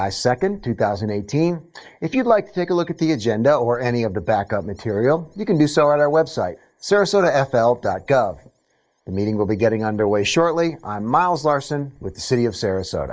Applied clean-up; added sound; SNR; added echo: neural mask model Resemble Enhance denoiser.